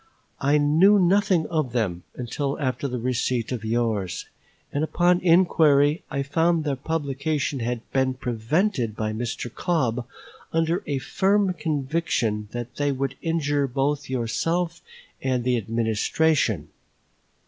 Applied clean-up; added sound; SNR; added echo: none; none; none; none.